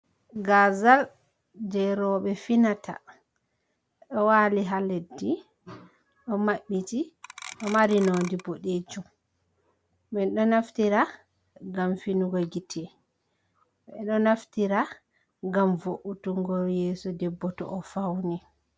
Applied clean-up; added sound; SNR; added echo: none; Clock; 14 dB; none.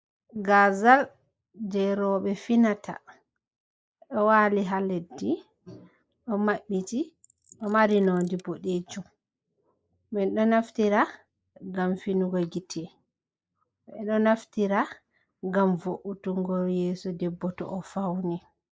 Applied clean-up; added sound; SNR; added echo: neural mask model Resemble Enhance denoiser.